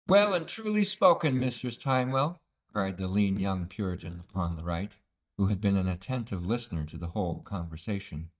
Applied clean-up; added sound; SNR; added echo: neural mask model DeepFilterNet 3.